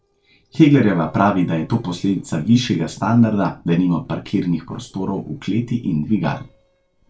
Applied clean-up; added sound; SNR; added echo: neural separator model SepFormer DNS4.